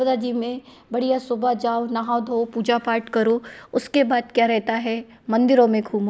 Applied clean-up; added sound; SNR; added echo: none; none; none; none.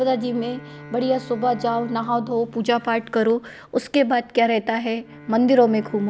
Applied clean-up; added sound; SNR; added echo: none; Bowed string instrument; 20 dB; none.